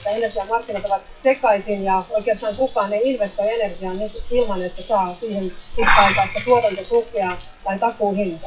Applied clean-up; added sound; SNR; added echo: classical method WPE with log-MMSE.